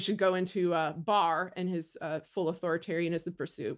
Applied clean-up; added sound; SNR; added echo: none; none; none; none.